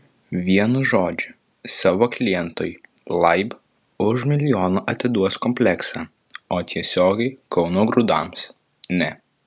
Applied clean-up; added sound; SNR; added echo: none; none; none; none.